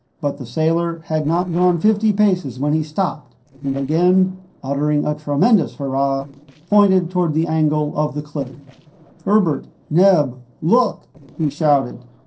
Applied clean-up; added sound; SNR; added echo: neural separator model SepFormer DNS4.